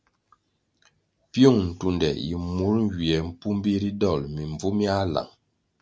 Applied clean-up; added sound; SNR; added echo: none; none; none; none.